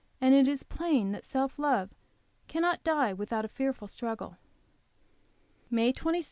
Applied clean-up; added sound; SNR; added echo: none; none; none; none.